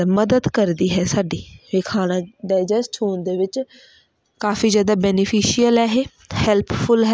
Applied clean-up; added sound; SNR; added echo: none; none; none; none.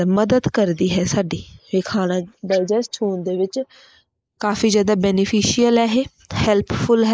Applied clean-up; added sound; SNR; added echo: neural mask model Resemble Enhance denoiser.